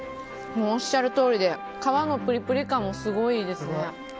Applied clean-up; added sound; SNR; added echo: none; none; none; none.